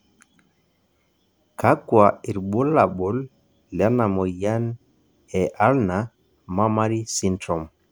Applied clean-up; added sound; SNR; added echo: none; none; none; none.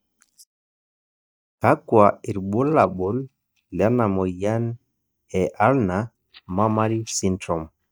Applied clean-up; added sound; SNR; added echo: neural mask model DeepFilterNet 3.